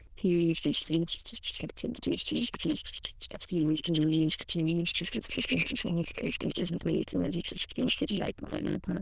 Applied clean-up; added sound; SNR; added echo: neural diffusion model UNIVERSE++.